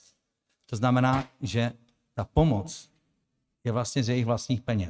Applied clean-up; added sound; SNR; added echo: neural mask model RNNoise.